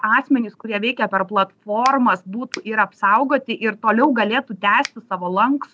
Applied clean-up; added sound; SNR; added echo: none; Finger snapping; 15 dB; none.